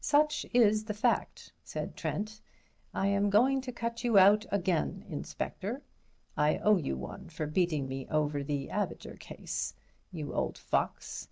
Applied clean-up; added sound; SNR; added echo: none; none; none; none.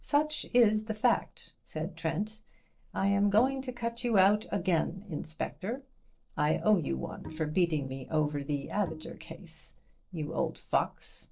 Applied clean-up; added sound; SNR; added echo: neural separator model SepFormer DNS4.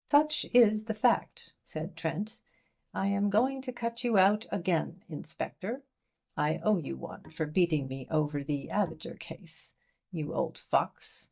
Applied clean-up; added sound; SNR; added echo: neural mask model DeepFilterNet 3.